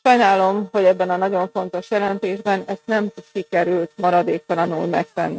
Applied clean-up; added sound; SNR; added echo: neural mask model RNNoise.